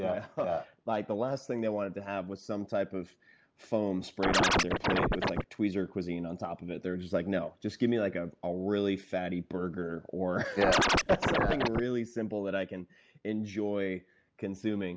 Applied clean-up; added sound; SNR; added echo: none; Scratching (performance technique); -5 dB; none.